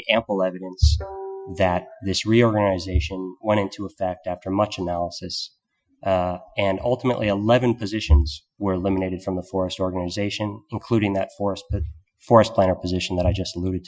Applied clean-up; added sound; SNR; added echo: classical method Wiener filter.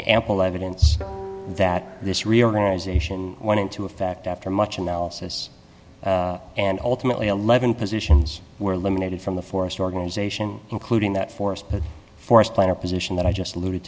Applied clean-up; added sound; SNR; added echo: none; Guitar; 15 dB; none.